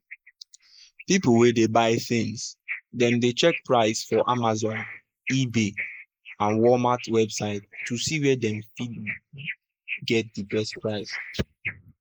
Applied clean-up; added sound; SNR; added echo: neural mask model Resemble Enhance denoiser.